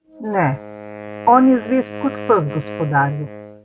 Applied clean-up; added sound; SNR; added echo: neural mask model RNNoise.